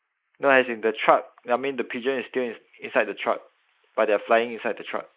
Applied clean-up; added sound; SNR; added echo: neural mask model Resemble Enhance denoiser.